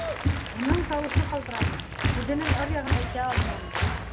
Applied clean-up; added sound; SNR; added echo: none; Applause; -5 dB; none.